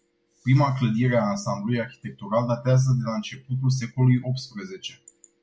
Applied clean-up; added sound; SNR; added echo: none; none; none; none.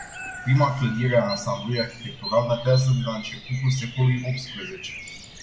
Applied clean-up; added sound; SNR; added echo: none; Bird vocalization, bird call, bird song; 14 dB; reverberation time 0.8 s.